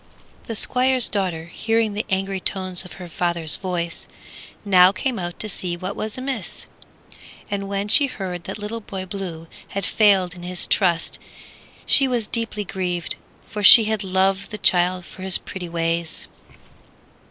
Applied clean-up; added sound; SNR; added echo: none; none; none; none.